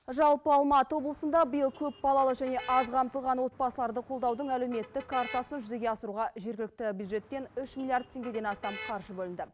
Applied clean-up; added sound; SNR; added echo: none; Motor vehicle (road); 18 dB; none.